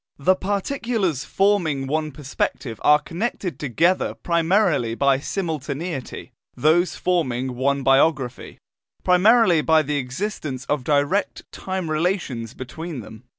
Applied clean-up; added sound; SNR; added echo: none; none; none; none.